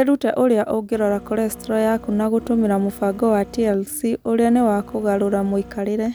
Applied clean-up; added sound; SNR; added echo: none; Printer; 19 dB; none.